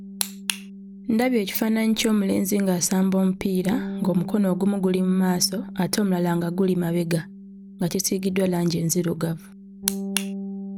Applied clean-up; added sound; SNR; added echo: none; Bass guitar; 12 dB; none.